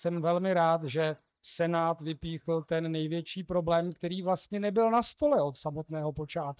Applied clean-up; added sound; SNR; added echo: neural mask model DeepFilterNet 3.